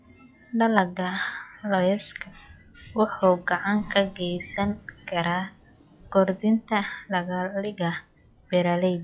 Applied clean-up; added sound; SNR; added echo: classical method log-MMSE.